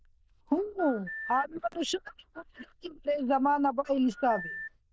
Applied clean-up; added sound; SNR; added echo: neural diffusion model UNIVERSE++.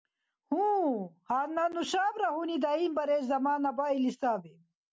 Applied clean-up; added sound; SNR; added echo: none; none; none; none.